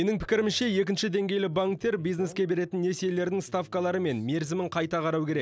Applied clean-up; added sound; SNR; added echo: none; none; none; none.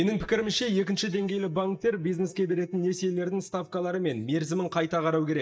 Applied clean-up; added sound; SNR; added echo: neural mask model DeepFilterNet 3.